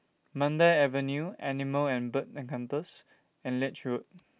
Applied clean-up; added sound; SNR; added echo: none; none; none; none.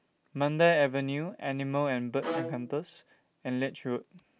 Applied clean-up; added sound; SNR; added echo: none; Bowed string instrument; 8 dB; none.